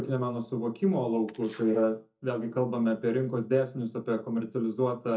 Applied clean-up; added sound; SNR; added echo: neural mask model DeepFilterNet 3.